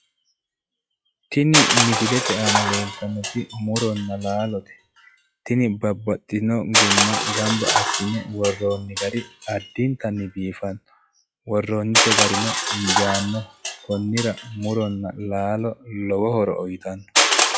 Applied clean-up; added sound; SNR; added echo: classical method log-MMSE.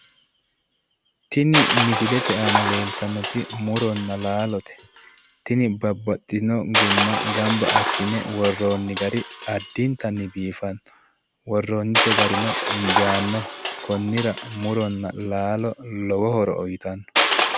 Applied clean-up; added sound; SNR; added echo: none; Crushing; 0 dB; none.